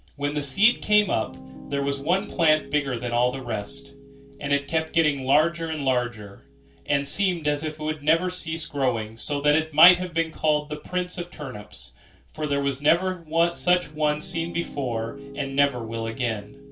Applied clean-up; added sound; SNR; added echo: none; Piano; 18 dB; reverberation time 0.2 s.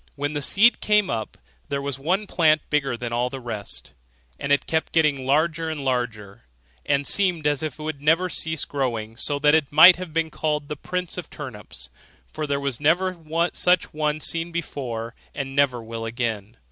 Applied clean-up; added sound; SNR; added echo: none; none; none; none.